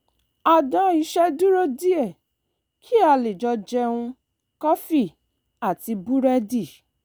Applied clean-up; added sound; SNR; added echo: none; none; none; none.